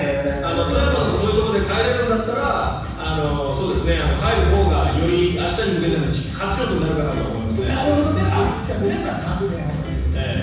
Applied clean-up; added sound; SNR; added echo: none; Plucked string instrument; 14 dB; reverberation time 1.1 s.